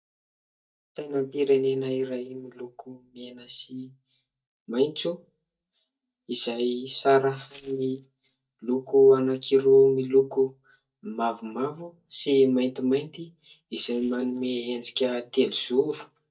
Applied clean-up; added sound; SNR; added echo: neural mask model DeepFilterNet 3.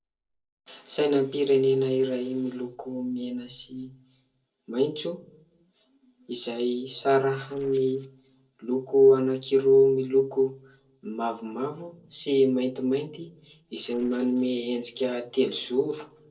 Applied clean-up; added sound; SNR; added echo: neural separator model SepFormer DNS4.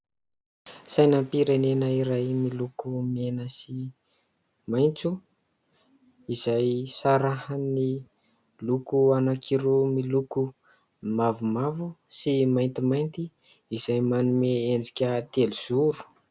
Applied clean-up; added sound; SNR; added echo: none; none; none; none.